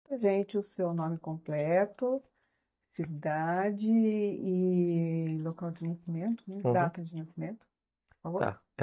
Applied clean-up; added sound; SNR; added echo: neural mask model DeepFilterNet 3.